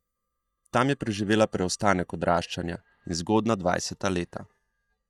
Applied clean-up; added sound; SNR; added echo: neural mask model DeepFilterNet 3.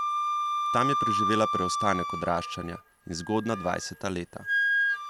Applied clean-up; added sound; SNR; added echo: none; Wind instrument, woodwind instrument; -2 dB; none.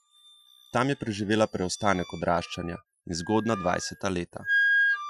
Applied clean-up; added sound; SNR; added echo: classical method Wiener filter.